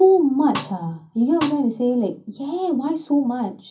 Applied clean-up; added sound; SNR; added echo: none; Snare drum; 14 dB; reverberation time 0.4 s.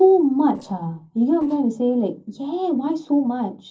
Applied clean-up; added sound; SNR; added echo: neural separator model SepFormer DNS4.